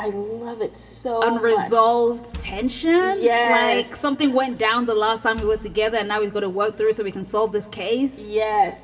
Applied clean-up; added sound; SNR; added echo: none; Wood; 18 dB; reverberation time 2.6 s.